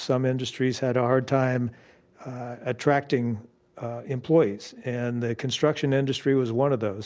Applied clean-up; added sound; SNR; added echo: none; none; none; none.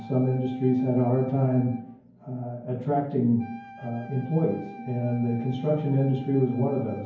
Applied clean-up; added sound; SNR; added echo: none; Wind instrument, woodwind instrument; 20 dB; reverberation time 0.9 s.